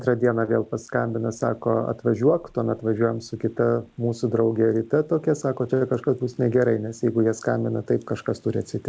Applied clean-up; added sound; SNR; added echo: none; none; none; none.